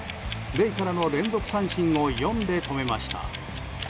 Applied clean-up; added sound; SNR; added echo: none; Clock; 11 dB; none.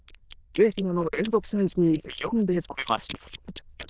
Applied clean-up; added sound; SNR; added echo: neural diffusion model UNIVERSE++.